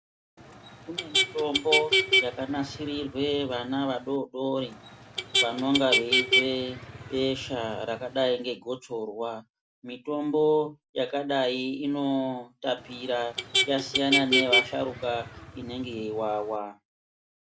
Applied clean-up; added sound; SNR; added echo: none; Motor vehicle (road); 0 dB; none.